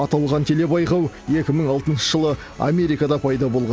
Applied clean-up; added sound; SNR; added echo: none; none; none; none.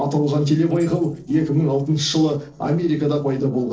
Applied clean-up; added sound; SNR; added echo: neural separator model SepFormer DNS4.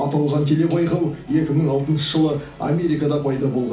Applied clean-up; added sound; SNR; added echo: none; Tambourine; 15 dB; reverberation time 0.4 s.